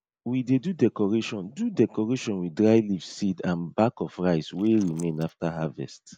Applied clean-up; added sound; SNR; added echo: neural mask model Resemble Enhance denoiser.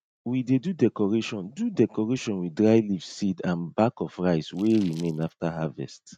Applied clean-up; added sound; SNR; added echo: neural mask model RNNoise.